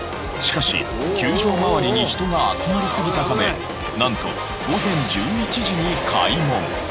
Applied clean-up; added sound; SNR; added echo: none; Tools; 19 dB; none.